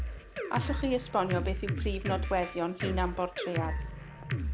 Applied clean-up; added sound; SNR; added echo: none; Drum kit; 1 dB; none.